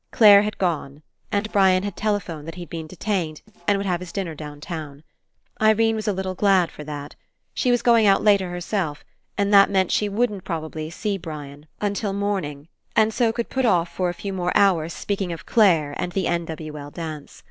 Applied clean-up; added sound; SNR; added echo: neural separator model SepFormer DNS4.